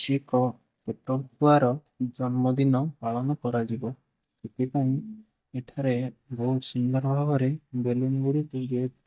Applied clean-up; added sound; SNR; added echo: neural mask model DeepFilterNet 3.